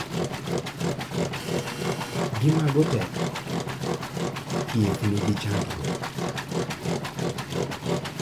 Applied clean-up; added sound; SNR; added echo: none; Engine; -1 dB; none.